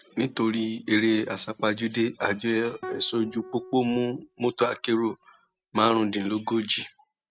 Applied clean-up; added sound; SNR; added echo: neural mask model RNNoise.